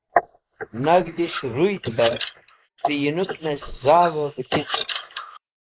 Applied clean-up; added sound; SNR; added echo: neural mask model Resemble Enhance denoiser.